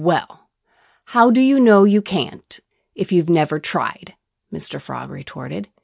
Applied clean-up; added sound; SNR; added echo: none; none; none; none.